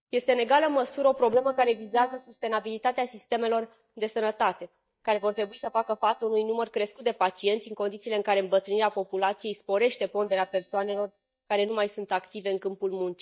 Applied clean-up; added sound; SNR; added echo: neural mask model DeepFilterNet 3.